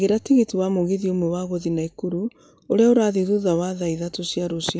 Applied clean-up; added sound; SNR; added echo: none; none; none; none.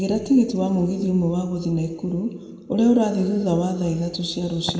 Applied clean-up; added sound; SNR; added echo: none; none; none; reverberation time 1.8 s.